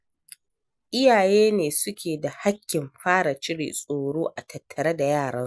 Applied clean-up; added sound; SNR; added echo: none; none; none; none.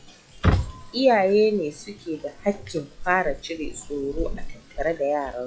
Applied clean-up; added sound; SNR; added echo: classical method log-MMSE.